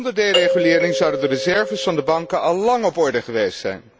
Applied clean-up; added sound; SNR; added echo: none; Doorbell; 2 dB; none.